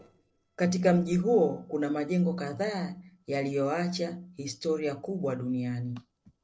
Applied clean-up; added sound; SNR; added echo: neural separator model SepFormer DNS4.